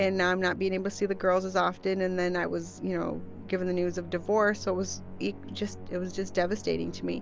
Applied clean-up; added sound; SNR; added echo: none; Musical instrument; 16 dB; none.